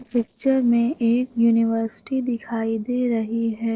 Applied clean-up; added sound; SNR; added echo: neural separator model SepFormer DNS4.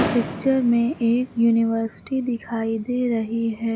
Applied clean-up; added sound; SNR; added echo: none; Fireworks; 11 dB; none.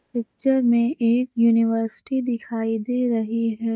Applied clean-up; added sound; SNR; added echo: neural mask model DeepFilterNet 3.